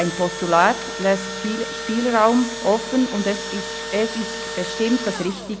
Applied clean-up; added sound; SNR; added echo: none; Engine / Drill; 8 dB; none.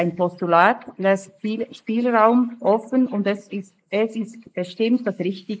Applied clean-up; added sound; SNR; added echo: neural mask model Resemble Enhance denoiser.